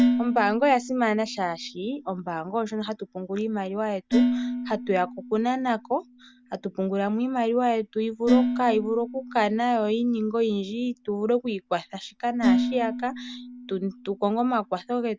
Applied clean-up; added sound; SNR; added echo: none; Dishes, pots, and pans; 4 dB; none.